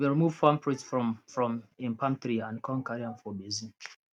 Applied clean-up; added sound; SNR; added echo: none; none; none; none.